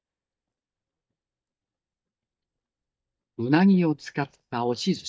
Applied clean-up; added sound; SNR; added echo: neural mask model DeepFilterNet 3.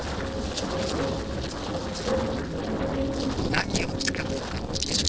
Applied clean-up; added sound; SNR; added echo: neural separator model SepFormer DNS4.